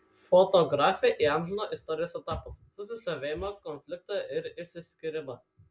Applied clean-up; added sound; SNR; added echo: none; none; none; none.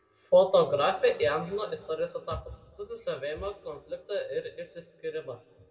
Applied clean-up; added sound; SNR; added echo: none; none; none; reverberation time 1.4 s.